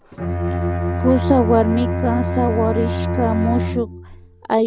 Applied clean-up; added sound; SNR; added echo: none; Bowed string instrument; 1 dB; none.